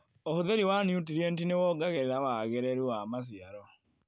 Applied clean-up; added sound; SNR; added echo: none; none; none; none.